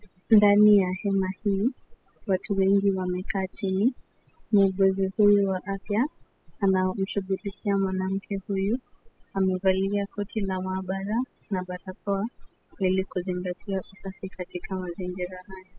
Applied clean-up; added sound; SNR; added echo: classical method spectral subtraction.